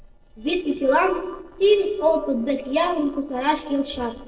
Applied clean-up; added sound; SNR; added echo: neural separator model SepFormer DNS4.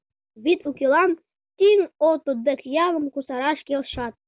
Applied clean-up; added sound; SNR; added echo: none; none; none; none.